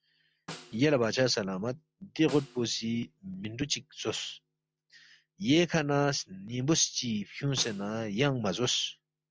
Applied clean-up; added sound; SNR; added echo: none; Snare drum; 20 dB; none.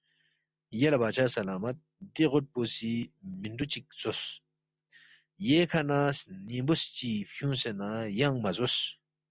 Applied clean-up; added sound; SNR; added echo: none; none; none; none.